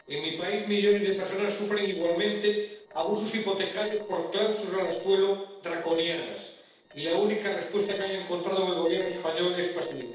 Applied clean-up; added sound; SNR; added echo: neural separator model SepFormer DNS4.